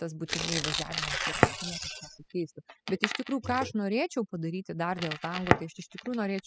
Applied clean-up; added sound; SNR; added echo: classical method spectral subtraction.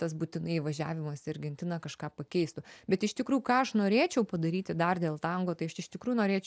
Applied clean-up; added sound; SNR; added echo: none; none; none; none.